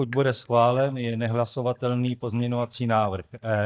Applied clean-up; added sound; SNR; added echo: neural mask model DeepFilterNet 3.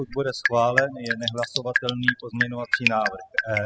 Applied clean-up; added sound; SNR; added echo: classical method spectral subtraction.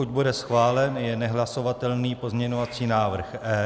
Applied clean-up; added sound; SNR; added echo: none; none; none; none.